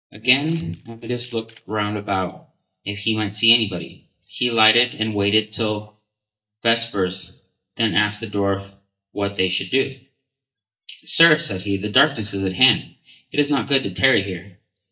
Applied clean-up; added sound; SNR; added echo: neural mask model DeepFilterNet 3.